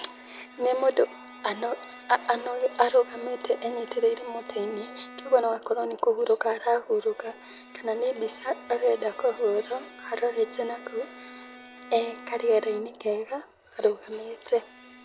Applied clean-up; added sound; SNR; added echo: none; Bowed string instrument; 19 dB; none.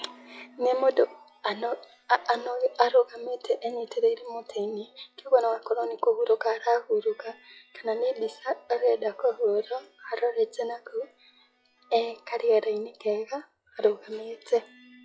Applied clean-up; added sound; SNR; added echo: classical method log-MMSE.